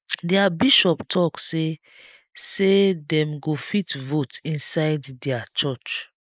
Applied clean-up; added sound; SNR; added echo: neural mask model Resemble Enhance denoiser.